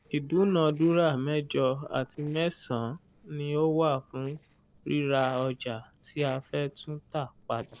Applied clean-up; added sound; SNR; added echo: neural separator model SepFormer DNS4.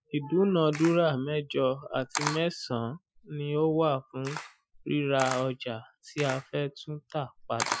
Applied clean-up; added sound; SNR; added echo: classical method Wiener filter.